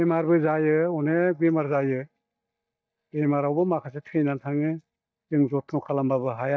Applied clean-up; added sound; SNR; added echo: neural mask model DeepFilterNet 3.